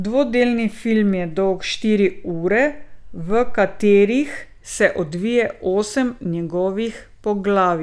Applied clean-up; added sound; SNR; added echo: none; none; none; none.